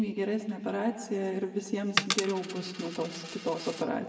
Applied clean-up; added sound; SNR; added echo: none; Coin (dropping); 7 dB; reverberation time 1.8 s.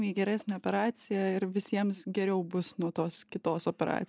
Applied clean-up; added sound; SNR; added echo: none; none; none; none.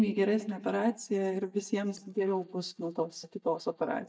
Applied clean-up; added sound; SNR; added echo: neural mask model DeepFilterNet 3.